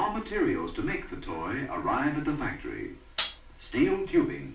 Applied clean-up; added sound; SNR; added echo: none; Hi-hat; -4 dB; reverberation time 0.4 s.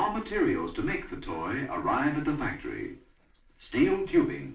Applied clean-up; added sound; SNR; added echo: neural separator model SepFormer DNS4.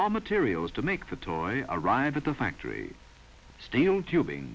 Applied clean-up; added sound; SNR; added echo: none; none; none; none.